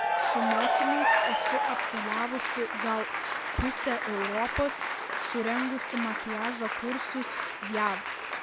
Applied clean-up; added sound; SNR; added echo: none; Applause / Cheering; -3 dB; none.